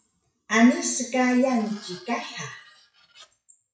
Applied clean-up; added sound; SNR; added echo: classical method WPE with log-MMSE.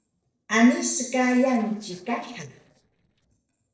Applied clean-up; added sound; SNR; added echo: neural separator model SepFormer DNS4.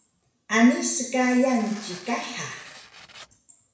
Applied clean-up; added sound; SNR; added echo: none; Tearing; 20 dB; reverberation time 0.7 s.